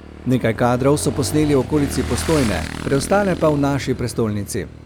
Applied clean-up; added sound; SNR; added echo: none; Motorcycle / Engine; 10 dB; none.